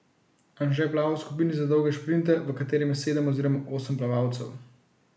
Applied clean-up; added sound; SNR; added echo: none; none; none; none.